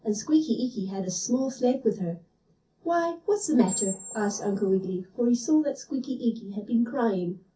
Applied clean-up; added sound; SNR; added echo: none; Squeak; 10 dB; reverberation time 0.3 s.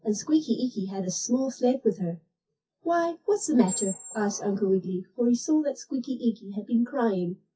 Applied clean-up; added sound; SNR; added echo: classical method WPE with log-MMSE.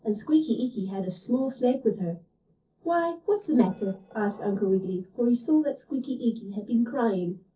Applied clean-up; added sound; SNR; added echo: neural separator model SepFormer DNS4.